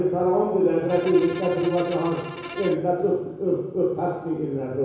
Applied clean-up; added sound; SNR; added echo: none; Bowed string instrument; 13 dB; reverberation time 1.1 s.